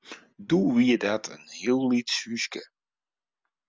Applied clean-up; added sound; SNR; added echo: none; none; none; none.